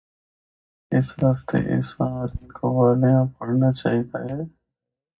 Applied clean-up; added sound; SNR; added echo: neural mask model DeepFilterNet 3.